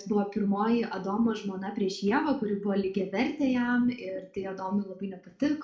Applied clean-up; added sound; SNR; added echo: none; none; none; reverberation time 0.4 s.